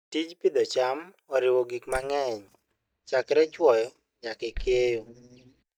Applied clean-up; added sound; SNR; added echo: neural mask model DeepFilterNet 3.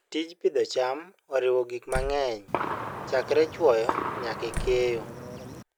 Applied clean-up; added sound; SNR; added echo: none; Gunshot, gunfire + Slam; 6 dB; none.